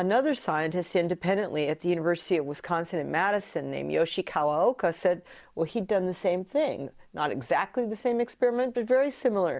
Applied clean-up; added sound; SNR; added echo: none; none; none; none.